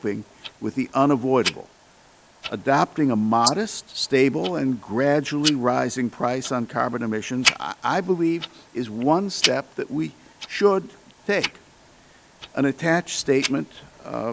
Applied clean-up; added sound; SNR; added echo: neural mask model Resemble Enhance denoiser.